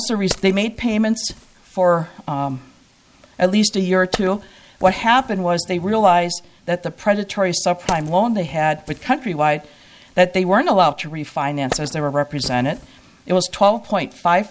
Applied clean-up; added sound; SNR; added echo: none; Wood; 18 dB; none.